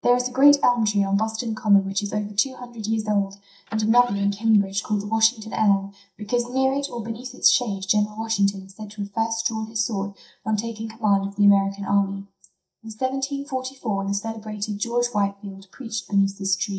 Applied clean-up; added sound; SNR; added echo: neural mask model DeepFilterNet 3.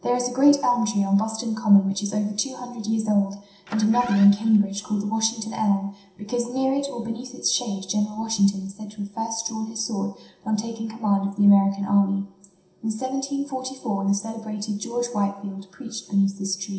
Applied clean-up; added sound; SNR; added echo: none; Engine starting; 19 dB; reverberation time 0.7 s.